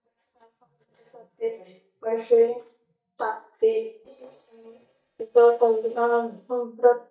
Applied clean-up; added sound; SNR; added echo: neural mask model DeepFilterNet 3.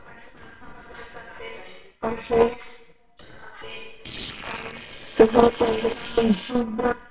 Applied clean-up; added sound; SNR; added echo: neural separator model SepFormer WHAMR!.